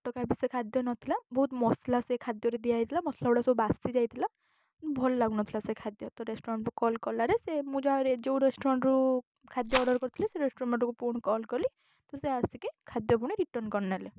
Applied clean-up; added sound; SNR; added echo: none; Rattle; 7 dB; none.